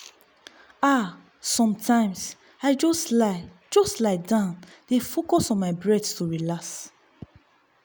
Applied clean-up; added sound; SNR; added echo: none; none; none; none.